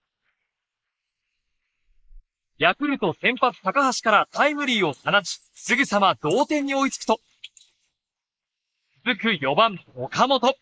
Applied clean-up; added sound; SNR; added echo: neural mask model Resemble Enhance denoiser.